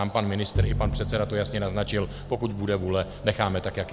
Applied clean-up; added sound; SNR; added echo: none; Bowed string instrument; 5 dB; none.